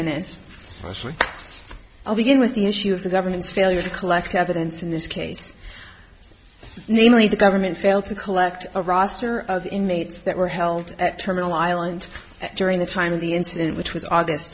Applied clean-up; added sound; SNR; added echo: none; none; none; none.